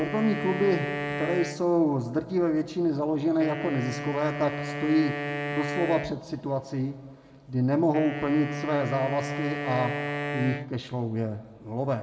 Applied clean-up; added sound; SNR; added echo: none; Wind instrument, woodwind instrument; 7 dB; reverberation time 1.6 s.